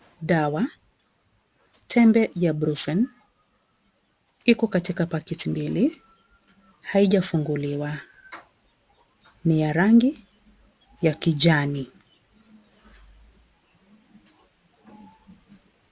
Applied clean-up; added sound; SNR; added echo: none; none; none; none.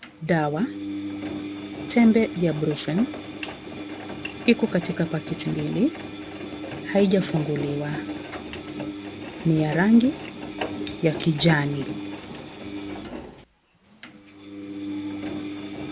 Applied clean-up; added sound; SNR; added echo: none; Engine; 8 dB; none.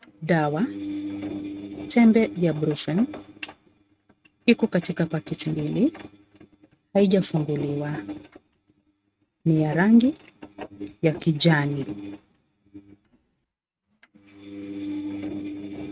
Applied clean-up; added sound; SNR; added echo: neural mask model RNNoise.